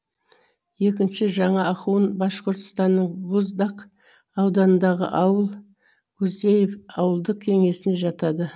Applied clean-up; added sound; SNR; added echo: none; none; none; none.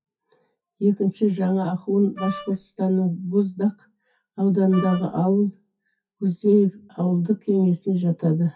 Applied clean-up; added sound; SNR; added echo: classical method WPE with log-MMSE.